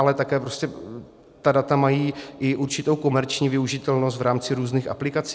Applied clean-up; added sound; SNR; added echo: none; none; none; none.